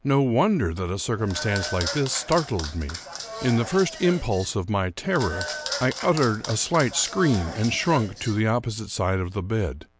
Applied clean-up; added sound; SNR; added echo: none; Applause / Clapping; 10 dB; none.